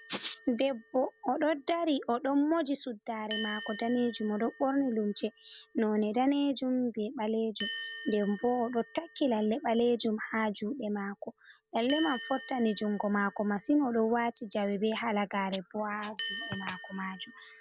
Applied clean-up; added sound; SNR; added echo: none; Bell; 16 dB; none.